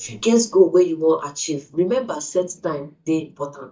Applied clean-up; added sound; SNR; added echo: neural mask model DeepFilterNet 3.